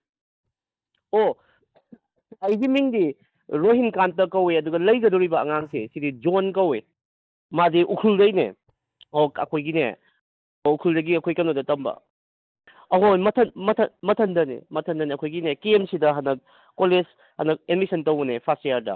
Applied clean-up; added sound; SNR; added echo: neural mask model DeepFilterNet 3.